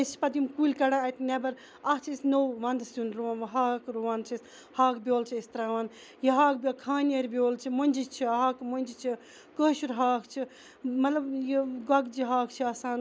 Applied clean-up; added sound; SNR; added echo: none; none; none; none.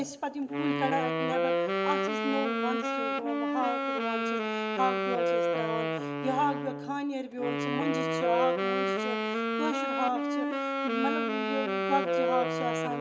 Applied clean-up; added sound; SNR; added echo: none; Wind instrument, woodwind instrument; -4 dB; reverberation time 1.0 s.